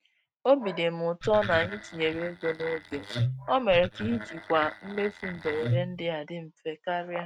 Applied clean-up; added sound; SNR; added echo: neural mask model RNNoise.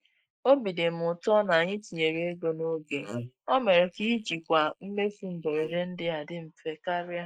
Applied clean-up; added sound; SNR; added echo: neural mask model Resemble Enhance denoiser.